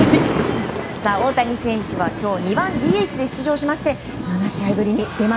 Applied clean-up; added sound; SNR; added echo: none; Thunder; 3 dB; none.